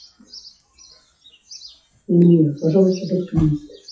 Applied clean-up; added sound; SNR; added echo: classical method WPE with log-MMSE.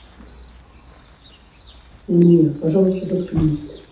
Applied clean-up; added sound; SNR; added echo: none; Chirp, tweet; 17 dB; reverberation time 0.5 s.